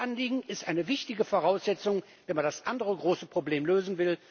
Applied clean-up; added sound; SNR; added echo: none; none; none; none.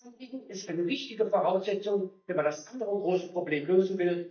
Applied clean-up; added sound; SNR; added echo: neural mask model DeepFilterNet 3.